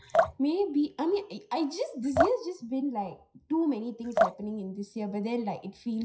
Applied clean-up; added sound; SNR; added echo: classical method WPE with log-MMSE.